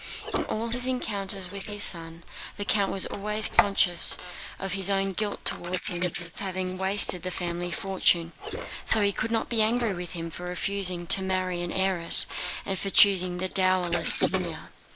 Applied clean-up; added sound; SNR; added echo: neural mask model Resemble Enhance denoiser.